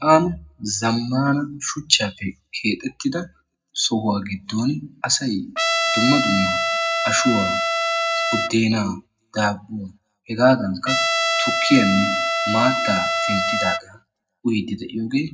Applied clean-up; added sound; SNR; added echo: none; Trumpet; -1 dB; reverberation time 0.3 s.